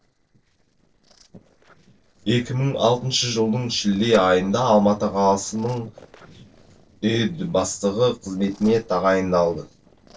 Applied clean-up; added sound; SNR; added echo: neural separator model SepFormer DNS4.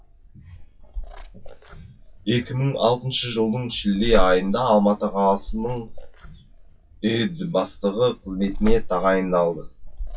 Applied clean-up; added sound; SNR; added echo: classical method WPE with log-MMSE.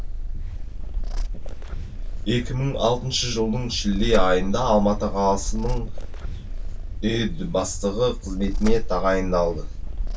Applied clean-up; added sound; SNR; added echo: none; Purr; 1 dB; reverberation time 0.1 s.